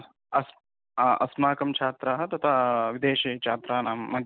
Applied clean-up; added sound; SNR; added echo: none; none; none; none.